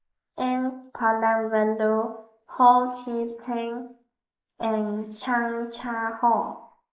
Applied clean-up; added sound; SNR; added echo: neural mask model Resemble Enhance denoiser.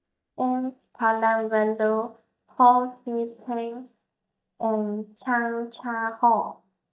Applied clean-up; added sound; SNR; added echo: neural mask model DeepFilterNet 3.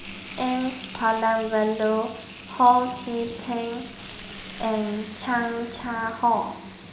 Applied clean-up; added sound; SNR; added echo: none; Frying (food); 15 dB; none.